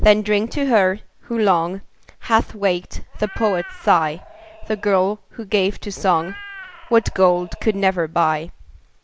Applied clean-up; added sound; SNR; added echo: none; Meow; 19 dB; none.